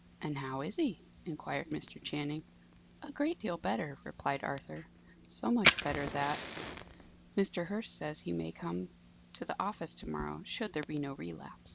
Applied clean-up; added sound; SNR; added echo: none; Fire; 0 dB; none.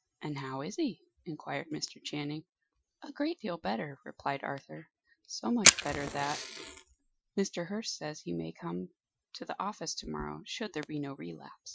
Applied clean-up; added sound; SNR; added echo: classical method Wiener filter.